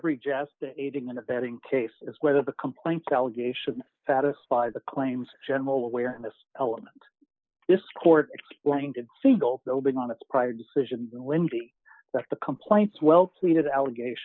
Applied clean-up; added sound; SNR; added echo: neural mask model Resemble Enhance denoiser.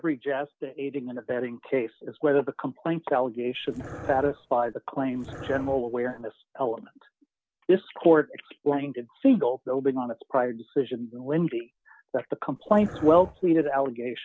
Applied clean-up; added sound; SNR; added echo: none; Dog; 15 dB; none.